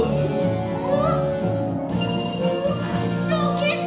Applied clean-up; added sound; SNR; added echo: none; none; none; reverberation time 0.8 s.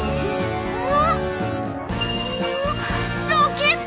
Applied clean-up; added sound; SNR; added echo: none; none; none; none.